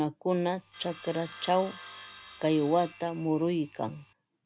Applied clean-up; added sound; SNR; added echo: none; Sawing; 13 dB; none.